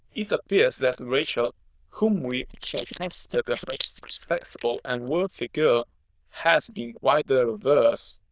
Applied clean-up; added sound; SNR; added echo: neural diffusion model UNIVERSE++.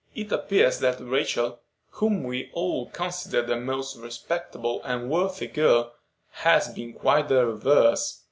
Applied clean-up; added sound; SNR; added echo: none; none; none; none.